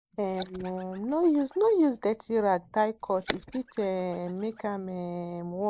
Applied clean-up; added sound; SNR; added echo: neural mask model Resemble Enhance denoiser.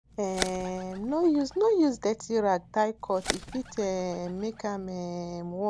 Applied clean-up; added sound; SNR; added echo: none; Bird; 13 dB; none.